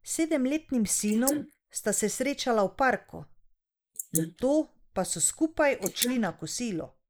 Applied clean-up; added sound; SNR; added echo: neural mask model Resemble Enhance denoiser.